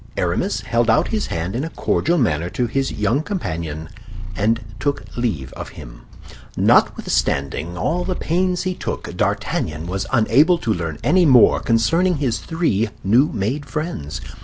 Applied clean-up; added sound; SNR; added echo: none; Purr; 11 dB; none.